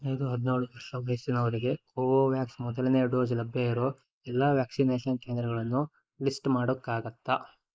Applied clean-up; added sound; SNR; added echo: neural mask model Resemble Enhance denoiser.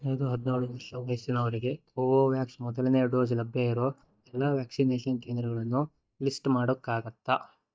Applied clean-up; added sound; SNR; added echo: neural mask model DeepFilterNet 3.